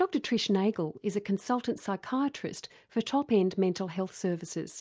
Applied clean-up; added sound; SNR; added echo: none; none; none; none.